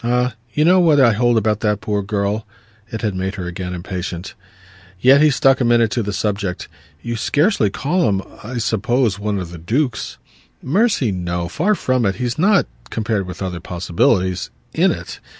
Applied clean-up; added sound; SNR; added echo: none; none; none; none.